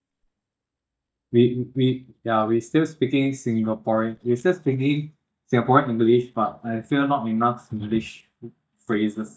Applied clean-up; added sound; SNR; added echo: neural mask model DeepFilterNet 3.